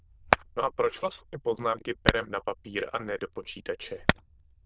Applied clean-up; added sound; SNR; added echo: neural diffusion model UNIVERSE++.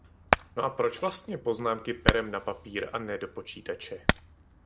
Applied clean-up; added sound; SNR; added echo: none; Hammer; -1 dB; none.